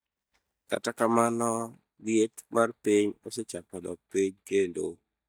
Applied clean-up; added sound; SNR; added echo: neural mask model DeepFilterNet 3.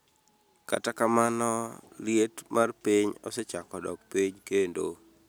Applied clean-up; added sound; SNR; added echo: none; none; none; none.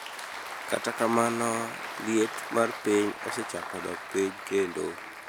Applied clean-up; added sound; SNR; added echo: none; Applause; 8 dB; none.